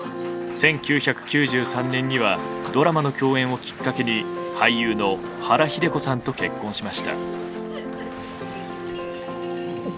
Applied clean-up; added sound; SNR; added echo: none; Shatter; 20 dB; none.